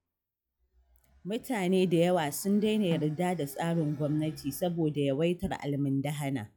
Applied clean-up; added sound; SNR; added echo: classical method log-MMSE.